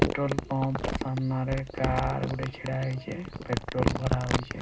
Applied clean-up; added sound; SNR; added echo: none; Crumpling, crinkling; 1 dB; reverberation time 0.2 s.